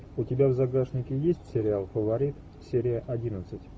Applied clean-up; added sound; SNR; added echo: none; none; none; none.